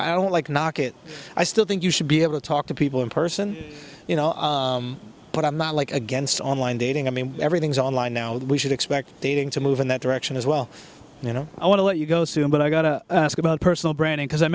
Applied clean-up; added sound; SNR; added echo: none; none; none; none.